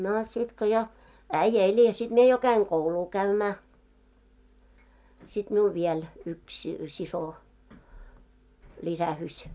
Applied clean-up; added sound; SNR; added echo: none; none; none; none.